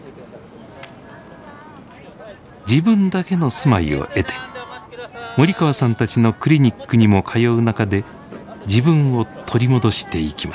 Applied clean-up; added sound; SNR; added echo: none; none; none; none.